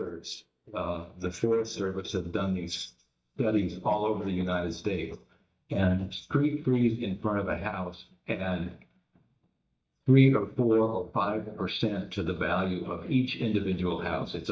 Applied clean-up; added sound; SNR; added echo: neural mask model DeepFilterNet 3.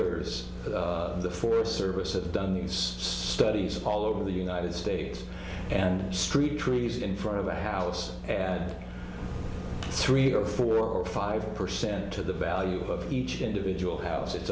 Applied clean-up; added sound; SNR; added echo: none; none; none; none.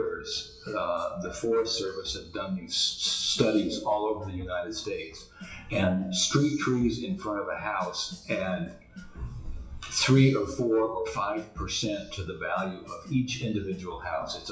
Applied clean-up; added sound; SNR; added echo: classical method WPE with log-MMSE.